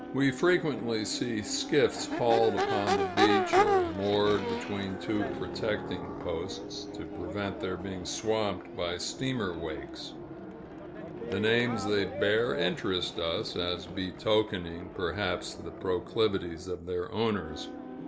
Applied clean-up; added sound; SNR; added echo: none; Crowd / Race car, auto racing / Accelerating, revving, vroom; 4 dB; none.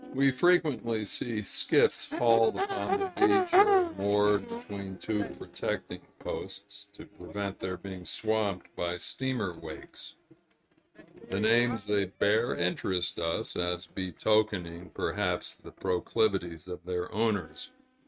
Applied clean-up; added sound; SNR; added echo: neural mask model RNNoise.